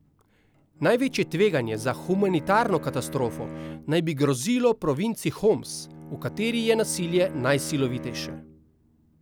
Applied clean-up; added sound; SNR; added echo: none; Bowed string instrument; 15 dB; none.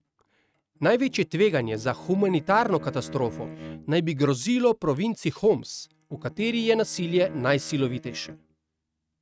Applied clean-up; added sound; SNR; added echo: neural mask model RNNoise.